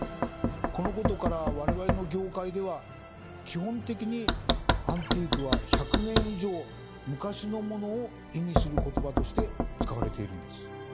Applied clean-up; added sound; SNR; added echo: none; Knock; -2 dB; none.